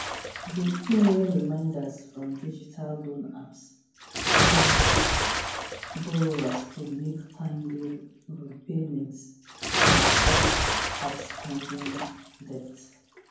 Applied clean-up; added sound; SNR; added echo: none; Bathtub (filling or washing) / Splash, splatter; -3 dB; reverberation time 0.9 s.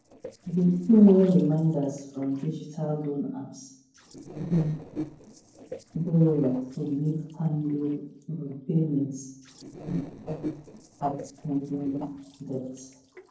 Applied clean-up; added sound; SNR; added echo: neural separator model SepFormer DNS4.